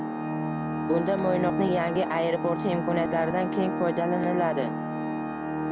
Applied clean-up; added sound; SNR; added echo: none; Organ; 2 dB; none.